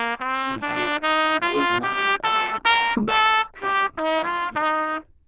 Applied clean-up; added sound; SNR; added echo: neural diffusion model UNIVERSE++.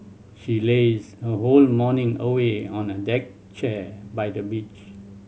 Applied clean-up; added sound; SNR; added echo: none; none; none; none.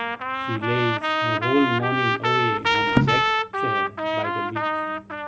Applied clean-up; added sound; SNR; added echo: none; Percussion + Trumpet; -5 dB; none.